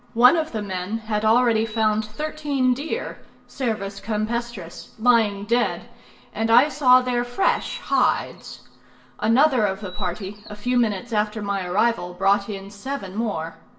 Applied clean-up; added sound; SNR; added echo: none; Bird vocalization, bird call, bird song; 19 dB; reverberation time 0.7 s.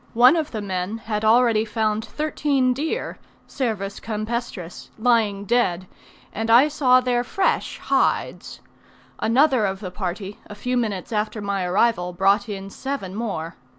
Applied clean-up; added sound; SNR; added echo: none; none; none; none.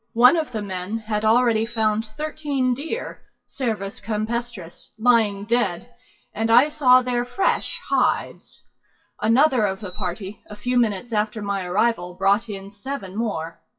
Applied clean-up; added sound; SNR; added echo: classical method WPE with log-MMSE.